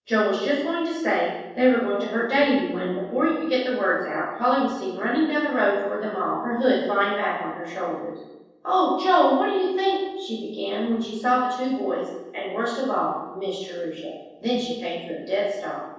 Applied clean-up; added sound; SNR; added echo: none; none; none; reverberation time 1.1 s.